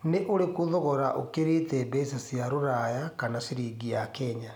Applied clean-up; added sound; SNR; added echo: none; none; none; none.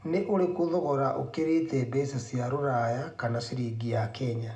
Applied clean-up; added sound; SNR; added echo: none; none; none; reverberation time 0.2 s.